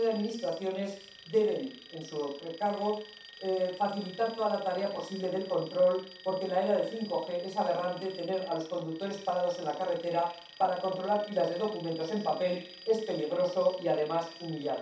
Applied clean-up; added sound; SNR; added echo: none; Alarm; 19 dB; reverberation time 0.7 s.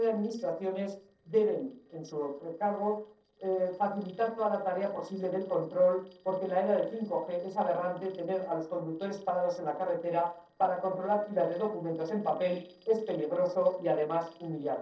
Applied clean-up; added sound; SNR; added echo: neural separator model SepFormer DNS4.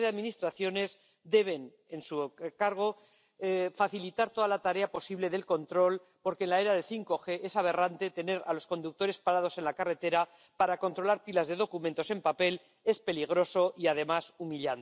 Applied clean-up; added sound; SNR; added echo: none; none; none; none.